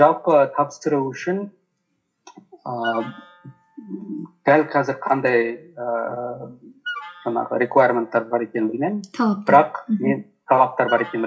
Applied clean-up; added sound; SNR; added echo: classical method WPE with log-MMSE.